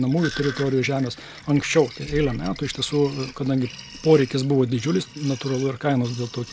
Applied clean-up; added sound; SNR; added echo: none; Sink (filling or washing); 17 dB; none.